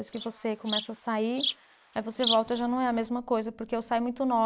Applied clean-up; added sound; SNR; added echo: neural mask model Resemble Enhance denoiser.